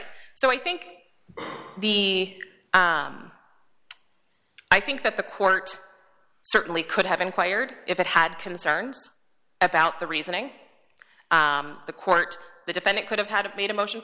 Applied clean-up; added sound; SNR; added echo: none; none; none; none.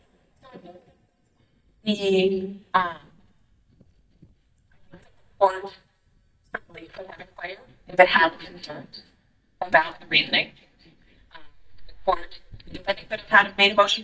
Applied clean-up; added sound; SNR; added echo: neural mask model DeepFilterNet 3.